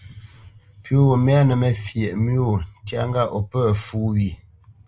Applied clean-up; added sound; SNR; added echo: none; none; none; none.